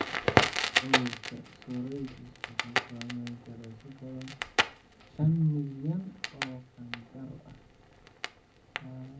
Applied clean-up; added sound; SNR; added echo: none; Crackle; -2 dB; reverberation time 0.4 s.